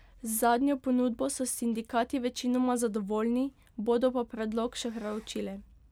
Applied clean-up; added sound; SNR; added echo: none; none; none; none.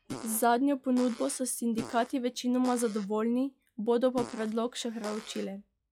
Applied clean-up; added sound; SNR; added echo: classical method log-MMSE.